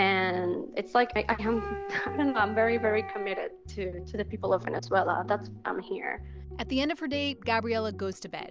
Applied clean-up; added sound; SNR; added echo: none; Wind instrument, woodwind instrument; 10 dB; none.